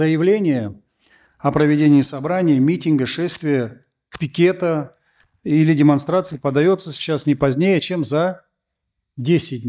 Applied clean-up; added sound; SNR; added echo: neural mask model DeepFilterNet 3.